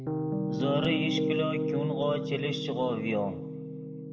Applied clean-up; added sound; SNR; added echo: none; Piano; -1 dB; reverberation time 1.2 s.